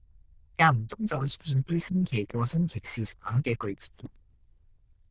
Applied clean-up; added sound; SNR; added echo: neural diffusion model UNIVERSE++.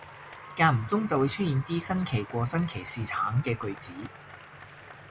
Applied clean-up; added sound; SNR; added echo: none; Applause; 18 dB; none.